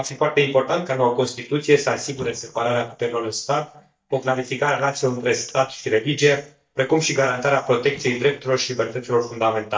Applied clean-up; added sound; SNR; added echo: neural mask model DeepFilterNet 3.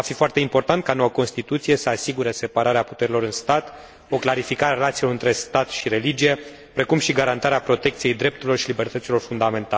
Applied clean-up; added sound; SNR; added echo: none; none; none; none.